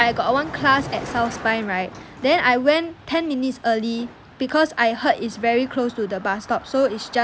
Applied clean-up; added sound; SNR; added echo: none; Car passing by; 16 dB; none.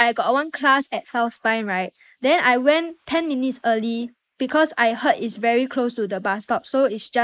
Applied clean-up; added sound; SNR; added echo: neural mask model Resemble Enhance denoiser.